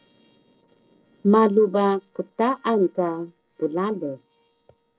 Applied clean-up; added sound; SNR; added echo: neural separator model SepFormer DNS4.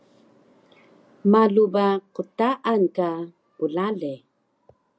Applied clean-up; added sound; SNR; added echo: none; none; none; none.